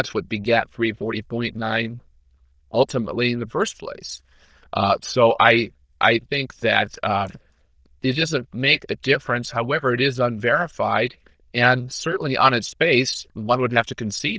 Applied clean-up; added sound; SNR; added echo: neural diffusion model UNIVERSE++.